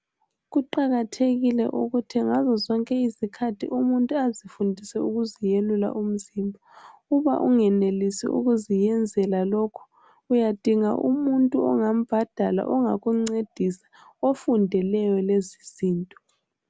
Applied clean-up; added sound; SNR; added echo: none; none; none; none.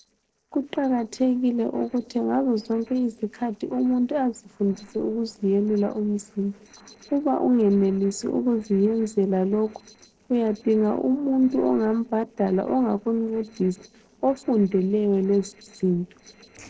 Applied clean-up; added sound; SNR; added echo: neural separator model SepFormer DNS4.